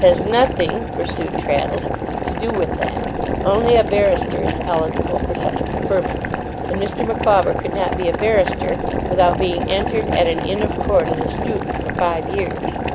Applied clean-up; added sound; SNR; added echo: none; Boiling; 2 dB; none.